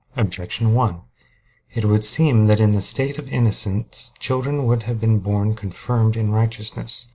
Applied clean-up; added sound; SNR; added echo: neural separator model SepFormer DNS4.